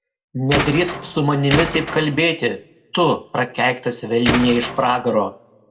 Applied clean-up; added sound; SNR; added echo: none; Tools; 4 dB; reverberation time 0.3 s.